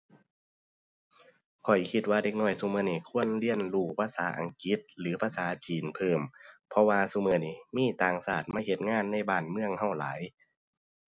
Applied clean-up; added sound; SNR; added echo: none; none; none; none.